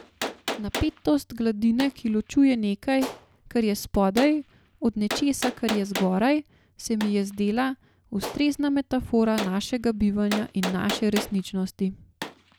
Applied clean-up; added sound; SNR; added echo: none; Gunshot, gunfire; 12 dB; none.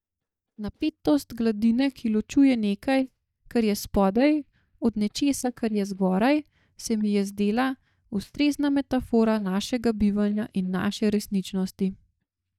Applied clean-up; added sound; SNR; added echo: neural mask model DeepFilterNet 3.